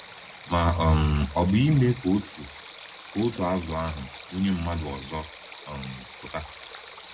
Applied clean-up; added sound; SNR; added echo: none; Stream; 17 dB; reverberation time 0.4 s.